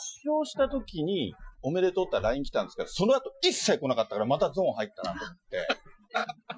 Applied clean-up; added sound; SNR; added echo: classical method Wiener filter.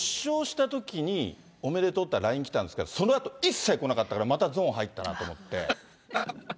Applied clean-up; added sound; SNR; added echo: none; none; none; none.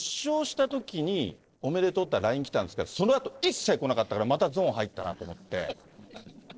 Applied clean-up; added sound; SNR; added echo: neural separator model SepFormer DNS4.